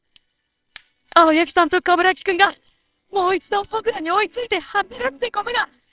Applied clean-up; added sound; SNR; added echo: neural separator model SepFormer WHAMR!.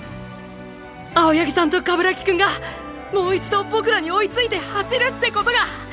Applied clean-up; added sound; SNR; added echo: none; none; none; none.